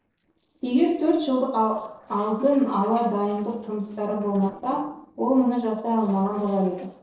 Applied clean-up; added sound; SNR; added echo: neural separator model SepFormer DNS4.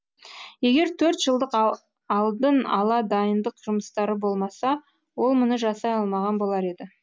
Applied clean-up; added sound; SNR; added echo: none; none; none; none.